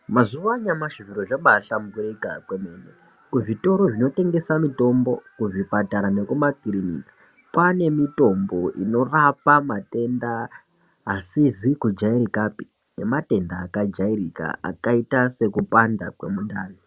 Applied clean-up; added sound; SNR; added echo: none; none; none; none.